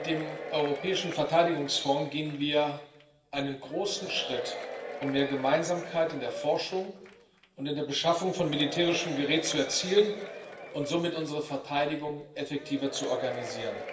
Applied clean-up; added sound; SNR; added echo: none; Applause / Crowd / Cheering; 11 dB; reverberation time 0.9 s.